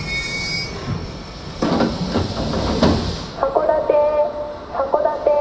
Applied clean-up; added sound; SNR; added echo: none; none; none; reverberation time 0.3 s.